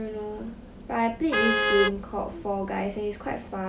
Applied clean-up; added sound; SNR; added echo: none; Vehicle horn, car horn, honking; 3 dB; none.